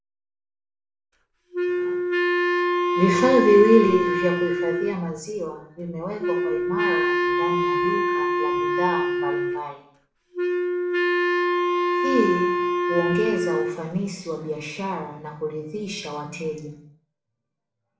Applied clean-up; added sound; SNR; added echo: none; Wind instrument, woodwind instrument; -3 dB; reverberation time 0.5 s.